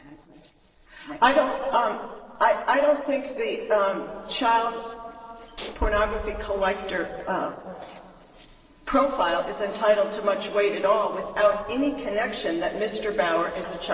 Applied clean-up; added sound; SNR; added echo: neural separator model SepFormer DNS4.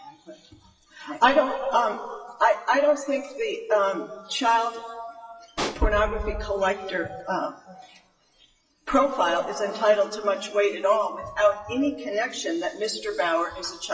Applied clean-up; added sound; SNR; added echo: classical method WPE with log-MMSE.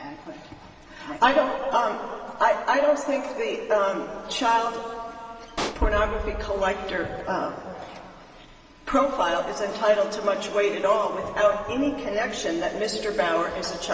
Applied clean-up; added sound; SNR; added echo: none; Explosion; 12 dB; reverberation time 2.7 s.